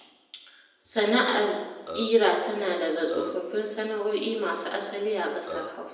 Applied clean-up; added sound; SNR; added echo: none; Burping, eructation; 10 dB; reverberation time 1.0 s.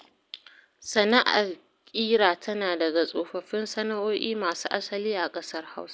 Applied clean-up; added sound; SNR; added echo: none; none; none; none.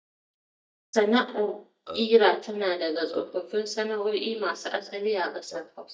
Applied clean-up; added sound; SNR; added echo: neural mask model DeepFilterNet 3.